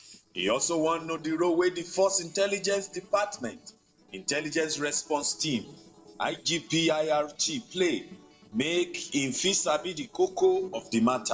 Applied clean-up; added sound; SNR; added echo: neural separator model SepFormer DNS4.